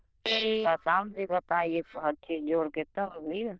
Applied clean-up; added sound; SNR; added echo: neural diffusion model UNIVERSE++.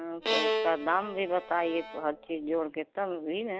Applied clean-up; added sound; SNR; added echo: none; Bowed string instrument; 3 dB; none.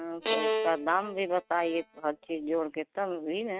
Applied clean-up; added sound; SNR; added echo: neural mask model RNNoise.